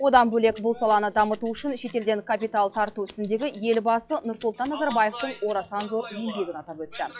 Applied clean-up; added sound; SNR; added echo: classical method log-MMSE.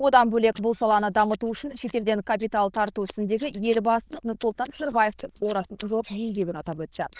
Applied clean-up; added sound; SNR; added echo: neural diffusion model UNIVERSE++.